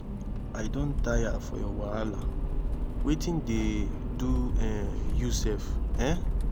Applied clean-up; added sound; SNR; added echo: none; Accelerating, revving, vroom; -5 dB; none.